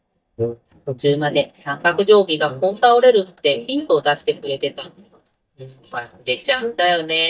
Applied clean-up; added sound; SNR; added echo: neural mask model DeepFilterNet 3.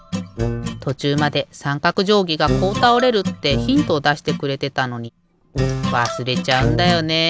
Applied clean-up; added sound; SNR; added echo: none; none; none; none.